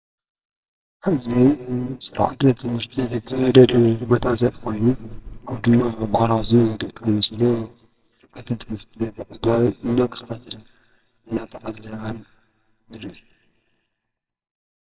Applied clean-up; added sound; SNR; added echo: neural separator model SepFormer WHAMR!.